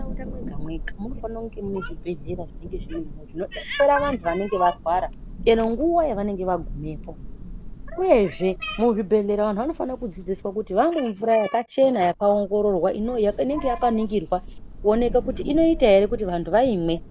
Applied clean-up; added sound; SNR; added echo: none; Thunder / Rain; 12 dB; none.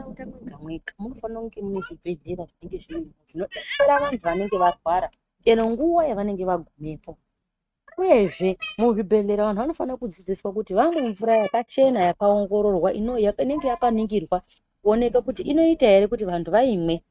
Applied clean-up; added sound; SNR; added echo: neural mask model RNNoise.